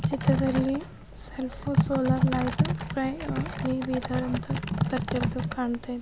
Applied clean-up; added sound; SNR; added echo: none; Typing; -2 dB; none.